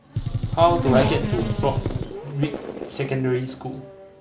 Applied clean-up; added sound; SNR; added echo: none; Race car, auto racing / Accelerating, revving, vroom + Gunshot, gunfire; 2 dB; none.